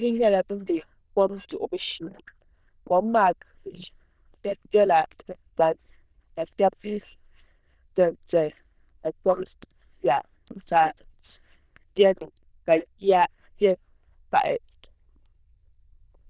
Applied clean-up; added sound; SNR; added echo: neural diffusion model UNIVERSE++.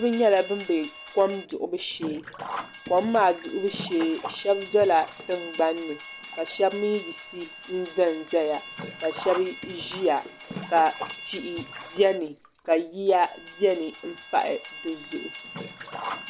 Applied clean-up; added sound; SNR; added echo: none; Train + Sink (filling or washing); 13 dB; none.